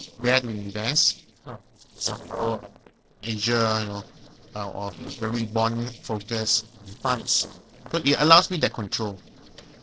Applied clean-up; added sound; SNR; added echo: neural separator model SepFormer DNS4.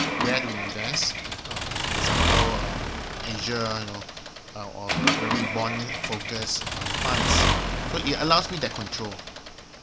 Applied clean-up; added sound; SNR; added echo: none; Accelerating, revving, vroom / Mechanisms; -3 dB; none.